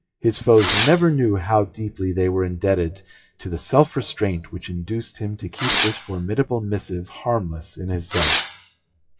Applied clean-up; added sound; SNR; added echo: classical method WPE with log-MMSE.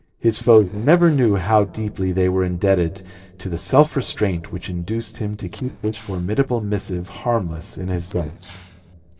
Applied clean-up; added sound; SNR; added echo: neural separator model SepFormer DNS4.